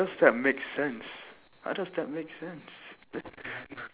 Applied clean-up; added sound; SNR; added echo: none; none; none; none.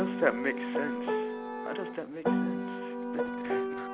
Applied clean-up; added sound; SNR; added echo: none; Piano; -3 dB; none.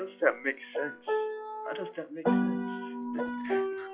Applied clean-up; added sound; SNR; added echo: classical method log-MMSE.